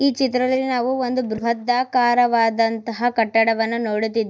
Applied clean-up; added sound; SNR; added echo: neural mask model DeepFilterNet 3.